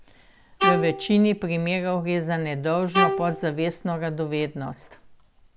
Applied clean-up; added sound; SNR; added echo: none; Bowed string instrument; 4 dB; none.